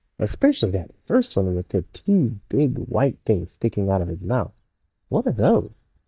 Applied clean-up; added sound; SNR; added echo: neural mask model DeepFilterNet 3.